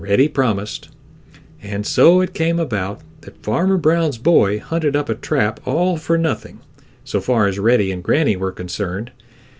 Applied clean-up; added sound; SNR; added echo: none; none; none; none.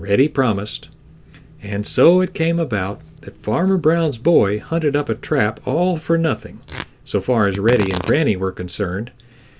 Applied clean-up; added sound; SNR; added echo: none; Tearing; 18 dB; none.